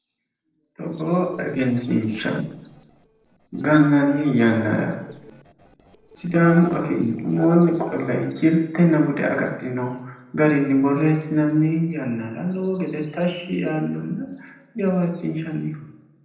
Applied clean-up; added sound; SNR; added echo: neural separator model SepFormer DNS4.